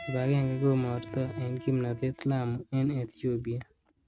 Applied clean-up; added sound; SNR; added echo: neural mask model RNNoise.